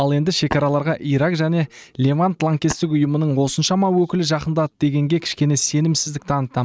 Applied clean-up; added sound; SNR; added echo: neural mask model RNNoise.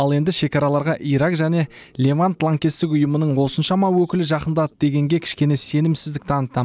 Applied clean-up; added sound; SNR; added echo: none; none; none; none.